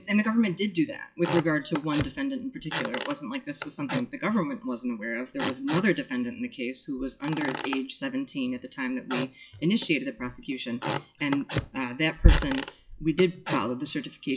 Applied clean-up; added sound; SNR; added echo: classical method WPE with log-MMSE.